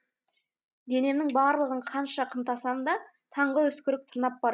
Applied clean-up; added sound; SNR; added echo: neural mask model RNNoise.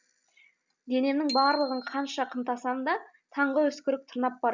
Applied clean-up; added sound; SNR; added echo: none; Bicycle bell; 14 dB; none.